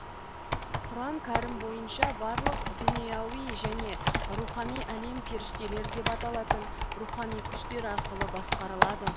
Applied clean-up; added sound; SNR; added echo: none; Computer keyboard; -5 dB; none.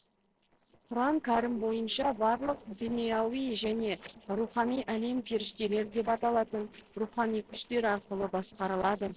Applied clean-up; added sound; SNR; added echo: neural separator model SepFormer DNS4.